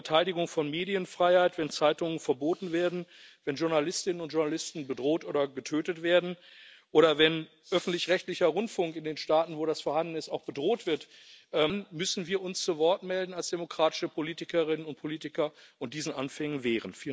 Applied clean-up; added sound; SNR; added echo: none; none; none; none.